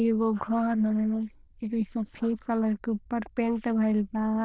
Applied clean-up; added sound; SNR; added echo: neural diffusion model UNIVERSE++.